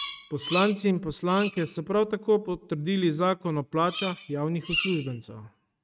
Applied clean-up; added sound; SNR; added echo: neural mask model RNNoise.